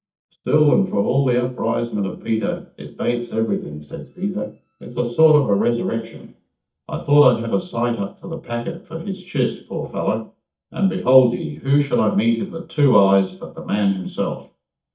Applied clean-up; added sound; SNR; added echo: neural mask model DeepFilterNet 3.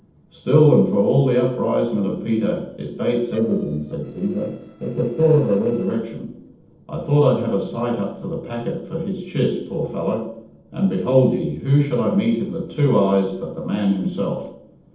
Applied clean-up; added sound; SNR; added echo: neural separator model SepFormer DNS4.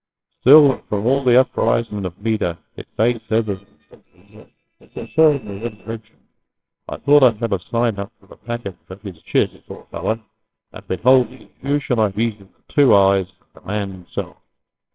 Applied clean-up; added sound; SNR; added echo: neural separator model SepFormer WHAMR!.